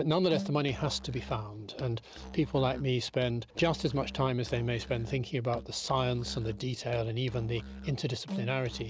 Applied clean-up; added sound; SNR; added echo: none; Musical instrument; 13 dB; none.